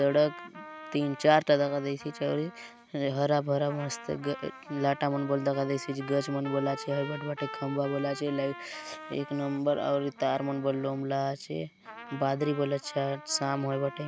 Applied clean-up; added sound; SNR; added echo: none; Trumpet; 15 dB; none.